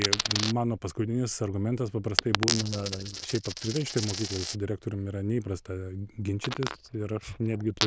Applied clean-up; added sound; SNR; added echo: neural diffusion model UNIVERSE++.